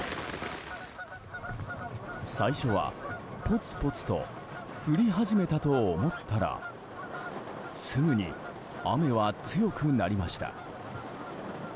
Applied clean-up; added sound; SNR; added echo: none; Bird vocalization, bird call, bird song / Fowl; 14 dB; none.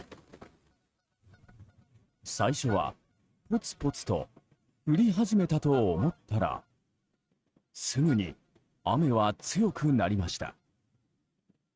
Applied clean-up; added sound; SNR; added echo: neural mask model RNNoise.